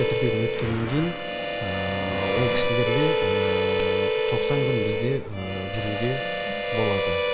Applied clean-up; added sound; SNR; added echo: none; Harmonica; -3 dB; none.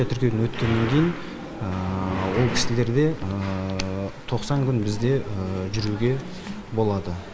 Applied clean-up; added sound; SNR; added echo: none; none; none; none.